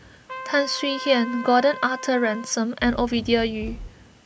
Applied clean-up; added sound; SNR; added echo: none; Trumpet + Fireworks; 13 dB; none.